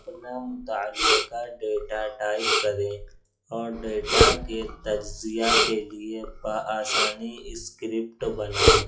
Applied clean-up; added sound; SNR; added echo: classical method log-MMSE.